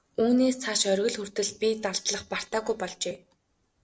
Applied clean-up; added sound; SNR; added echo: neural separator model SepFormer DNS4.